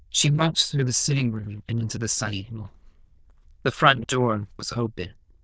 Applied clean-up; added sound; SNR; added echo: neural diffusion model UNIVERSE++.